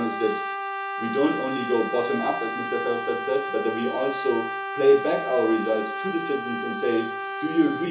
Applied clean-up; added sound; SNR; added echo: none; Brass instrument; 5 dB; reverberation time 0.8 s.